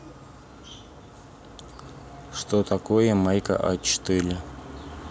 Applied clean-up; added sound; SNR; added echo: none; none; none; none.